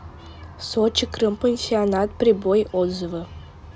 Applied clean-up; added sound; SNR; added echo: none; none; none; none.